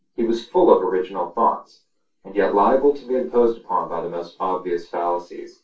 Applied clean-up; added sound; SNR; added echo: none; Wind instrument, woodwind instrument; 13 dB; reverberation time 0.2 s.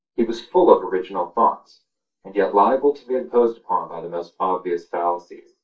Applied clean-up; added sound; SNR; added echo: neural mask model DeepFilterNet 3.